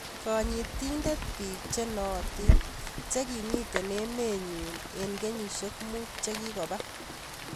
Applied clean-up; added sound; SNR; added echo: none; Rain; -2 dB; none.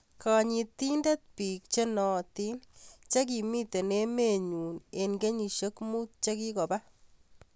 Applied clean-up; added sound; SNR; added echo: none; none; none; none.